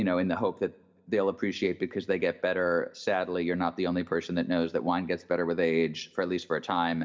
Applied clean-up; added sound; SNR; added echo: none; none; none; reverberation time 0.5 s.